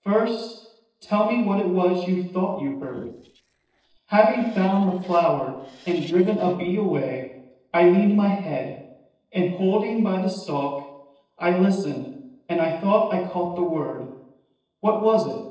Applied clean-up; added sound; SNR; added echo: neural separator model SepFormer DNS4.